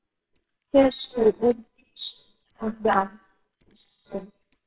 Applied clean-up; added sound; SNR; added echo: neural separator model SepFormer WHAMR!.